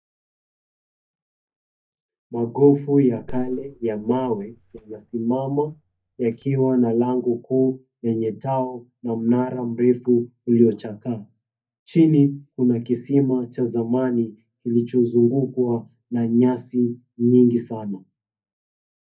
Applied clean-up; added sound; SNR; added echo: neural mask model DeepFilterNet 3.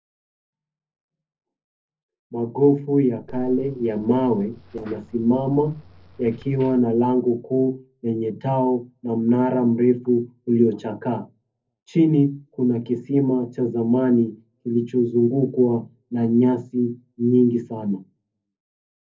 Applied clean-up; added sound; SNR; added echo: neural separator model SepFormer DNS4.